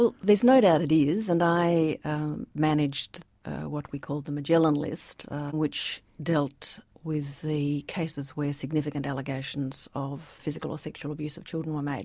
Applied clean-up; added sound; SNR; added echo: none; none; none; none.